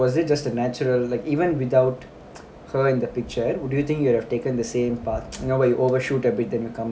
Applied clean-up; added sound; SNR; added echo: none; none; none; none.